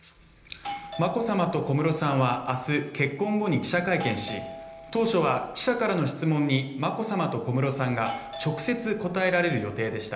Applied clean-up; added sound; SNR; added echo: none; Doorbell; 15 dB; reverberation time 1.0 s.